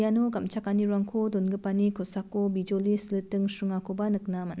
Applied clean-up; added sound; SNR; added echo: none; none; none; none.